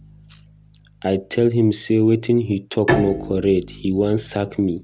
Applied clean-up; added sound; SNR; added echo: none; Bowed string instrument; 9 dB; none.